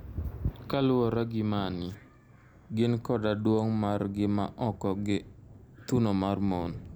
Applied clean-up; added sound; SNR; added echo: none; Thunder; 19 dB; none.